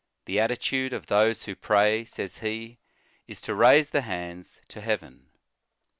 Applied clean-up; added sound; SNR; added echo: none; none; none; none.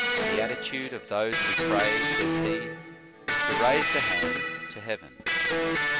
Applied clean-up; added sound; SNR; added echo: none; Electric guitar; -4 dB; none.